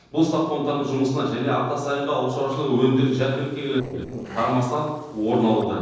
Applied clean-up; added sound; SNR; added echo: neural separator model SepFormer DNS4.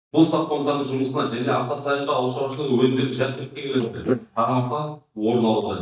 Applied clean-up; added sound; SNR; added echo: neural mask model DeepFilterNet 3.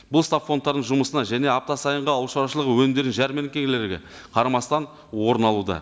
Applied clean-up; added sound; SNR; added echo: none; none; none; none.